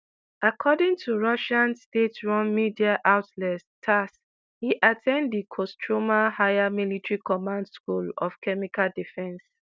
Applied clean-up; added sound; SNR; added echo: none; none; none; none.